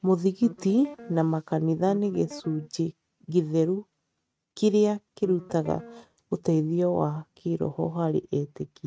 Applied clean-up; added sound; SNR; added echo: neural mask model RNNoise.